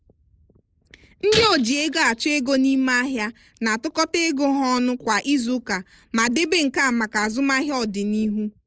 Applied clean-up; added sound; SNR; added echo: neural mask model Resemble Enhance denoiser.